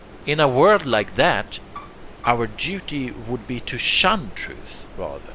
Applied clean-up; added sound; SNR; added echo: none; Stream + Bowed string instrument; 17 dB; none.